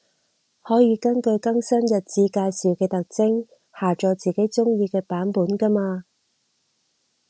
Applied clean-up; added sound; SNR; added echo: none; none; none; none.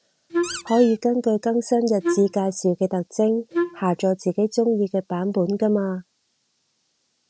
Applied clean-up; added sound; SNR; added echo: none; Wind instrument, woodwind instrument + Squeak; 5 dB; none.